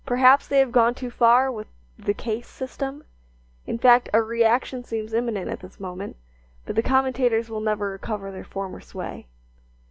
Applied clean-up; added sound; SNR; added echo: none; none; none; none.